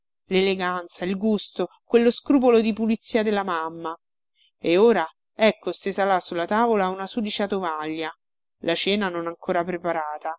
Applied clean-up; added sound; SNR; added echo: none; none; none; none.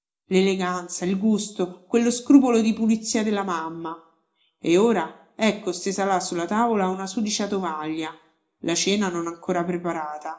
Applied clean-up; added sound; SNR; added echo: none; none; none; reverberation time 0.4 s.